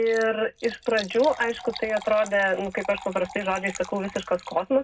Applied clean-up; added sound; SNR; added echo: none; Liquid; 17 dB; reverberation time 0.3 s.